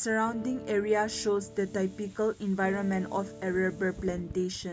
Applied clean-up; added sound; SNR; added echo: none; Electric guitar / Strum; 14 dB; none.